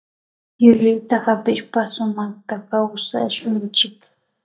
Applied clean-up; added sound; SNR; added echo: neural mask model DeepFilterNet 3.